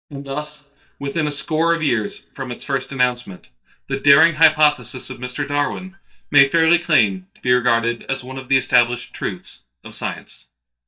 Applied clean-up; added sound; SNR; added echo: neural mask model DeepFilterNet 3.